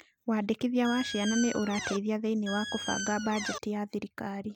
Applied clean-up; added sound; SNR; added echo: none; Squeak; 7 dB; none.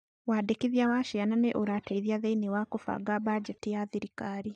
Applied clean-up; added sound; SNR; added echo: neural mask model DeepFilterNet 3.